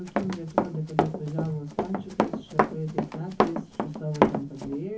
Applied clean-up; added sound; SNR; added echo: none; Run; -5 dB; reverberation time 0.3 s.